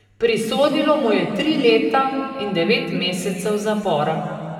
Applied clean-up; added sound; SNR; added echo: none; none; none; reverberation time 2.5 s.